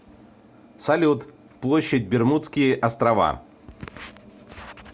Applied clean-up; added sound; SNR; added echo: none; none; none; none.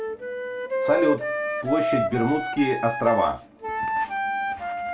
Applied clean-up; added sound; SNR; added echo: none; Wind instrument, woodwind instrument; 1 dB; reverberation time 0.2 s.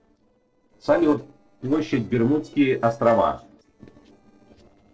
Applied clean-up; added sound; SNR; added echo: neural separator model SepFormer DNS4.